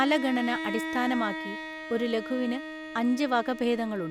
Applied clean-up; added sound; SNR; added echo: none; Bowed string instrument; 8 dB; none.